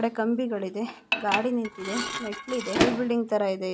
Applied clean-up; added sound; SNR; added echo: none; Dishes, pots, and pans / Glass + Microwave oven; 4 dB; none.